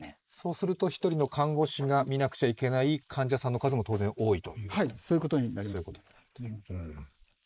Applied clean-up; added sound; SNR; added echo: neural mask model Resemble Enhance denoiser.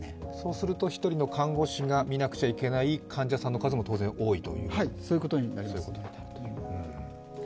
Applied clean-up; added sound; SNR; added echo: none; none; none; none.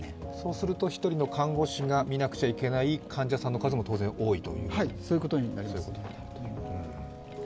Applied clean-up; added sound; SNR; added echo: none; Motor vehicle (road); 20 dB; none.